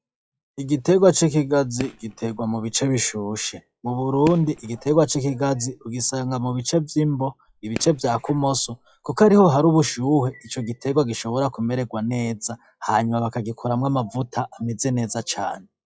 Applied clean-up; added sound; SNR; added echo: classical method log-MMSE.